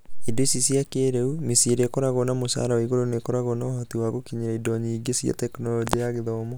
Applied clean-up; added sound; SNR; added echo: none; none; none; none.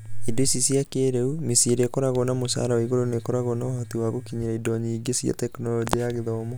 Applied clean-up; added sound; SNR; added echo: none; Domestic sounds, home sounds; 20 dB; none.